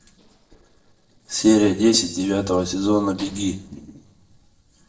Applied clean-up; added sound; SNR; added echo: neural separator model SepFormer DNS4.